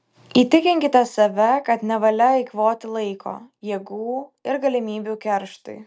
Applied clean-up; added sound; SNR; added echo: none; none; none; none.